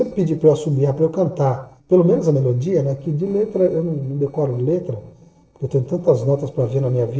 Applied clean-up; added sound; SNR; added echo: neural separator model SepFormer DNS4.